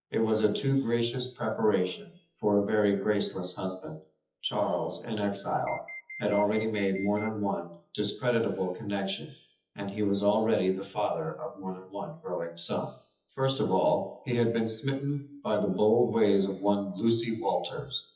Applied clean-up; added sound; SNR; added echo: classical method WPE with log-MMSE.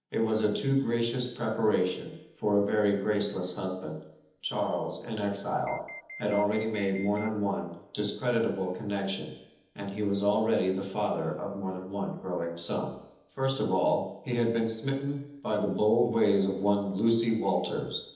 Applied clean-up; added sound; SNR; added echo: none; Alarm; 15 dB; reverberation time 1.3 s.